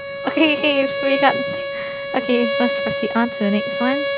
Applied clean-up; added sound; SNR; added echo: none; Bowed string instrument; 3 dB; none.